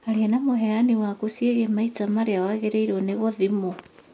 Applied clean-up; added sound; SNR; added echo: none; none; none; none.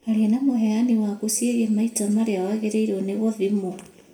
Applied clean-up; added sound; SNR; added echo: none; none; none; reverberation time 0.6 s.